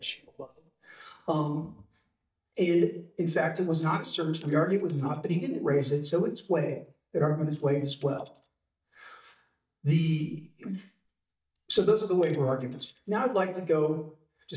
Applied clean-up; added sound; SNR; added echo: neural mask model DeepFilterNet 3.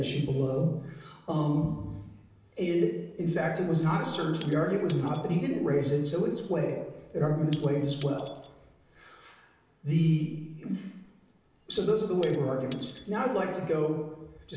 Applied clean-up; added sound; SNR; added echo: none; Shatter / Crushing; 17 dB; reverberation time 0.9 s.